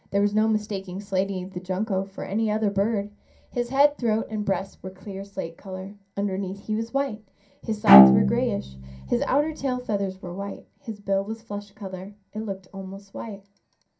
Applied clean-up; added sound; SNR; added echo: none; Bowed string instrument; -5 dB; reverberation time 0.3 s.